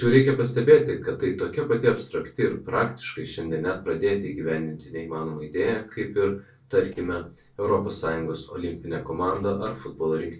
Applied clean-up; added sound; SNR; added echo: neural separator model SepFormer DNS4.